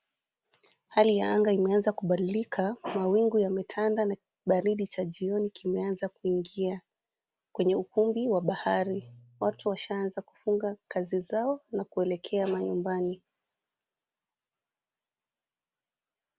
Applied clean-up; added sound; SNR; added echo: none; none; none; none.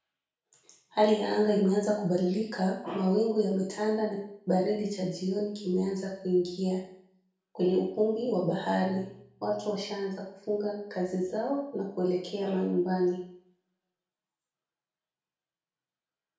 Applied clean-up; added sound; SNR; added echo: none; none; none; reverberation time 0.5 s.